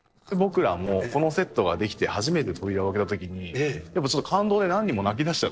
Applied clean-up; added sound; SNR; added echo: neural separator model SepFormer DNS4.